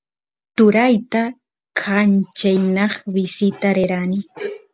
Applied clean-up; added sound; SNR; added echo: none; none; none; none.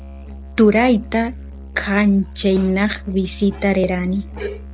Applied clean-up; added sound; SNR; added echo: none; Musical instrument; 15 dB; none.